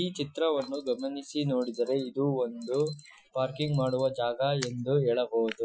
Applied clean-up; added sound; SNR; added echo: classical method Wiener filter.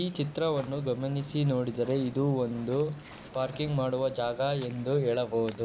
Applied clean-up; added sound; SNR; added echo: neural mask model Resemble Enhance denoiser.